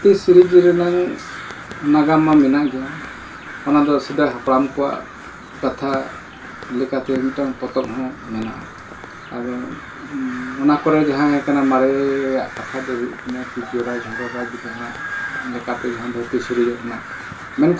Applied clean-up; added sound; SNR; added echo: none; Crow; 15 dB; reverberation time 0.2 s.